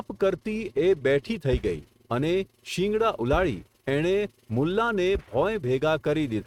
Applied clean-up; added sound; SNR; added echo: neural mask model RNNoise.